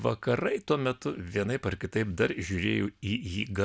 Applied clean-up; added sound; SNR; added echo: none; none; none; none.